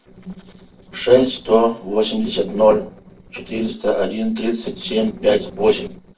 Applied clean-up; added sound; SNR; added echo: neural separator model SepFormer DNS4.